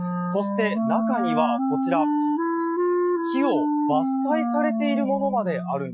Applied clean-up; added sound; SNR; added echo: classical method Wiener filter.